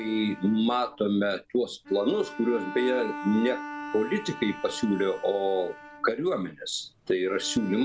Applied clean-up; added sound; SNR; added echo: none; Bowed string instrument; 13 dB; none.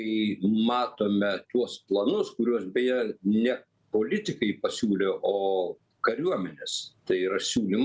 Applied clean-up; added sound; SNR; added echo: none; none; none; none.